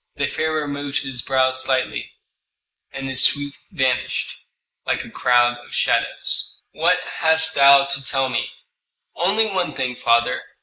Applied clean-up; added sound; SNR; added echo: neural mask model Resemble Enhance denoiser.